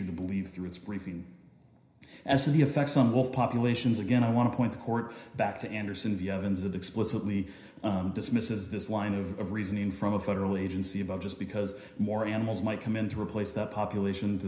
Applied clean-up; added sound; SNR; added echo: none; none; none; reverberation time 0.5 s.